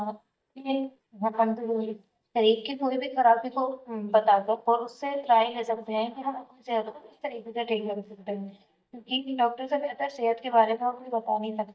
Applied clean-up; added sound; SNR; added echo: neural mask model DeepFilterNet 3.